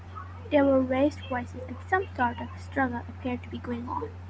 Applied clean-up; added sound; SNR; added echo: none; none; none; none.